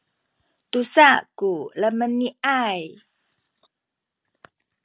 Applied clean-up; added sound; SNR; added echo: none; none; none; none.